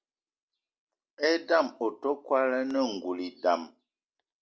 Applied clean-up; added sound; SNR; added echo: none; none; none; none.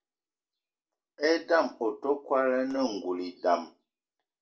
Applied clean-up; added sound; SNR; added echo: none; none; none; reverberation time 0.2 s.